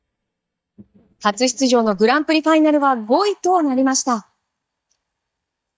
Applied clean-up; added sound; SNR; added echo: neural mask model DeepFilterNet 3.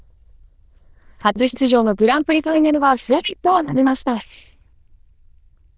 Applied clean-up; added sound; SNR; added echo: neural diffusion model UNIVERSE++.